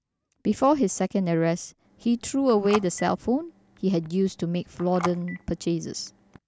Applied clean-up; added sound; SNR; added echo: none; Telephone; 15 dB; none.